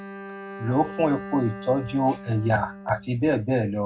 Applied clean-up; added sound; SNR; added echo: none; Bowed string instrument; 14 dB; reverberation time 0.3 s.